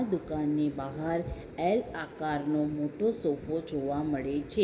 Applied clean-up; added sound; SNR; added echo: none; none; none; reverberation time 2.0 s.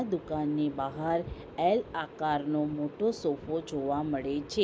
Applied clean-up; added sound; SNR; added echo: none; none; none; none.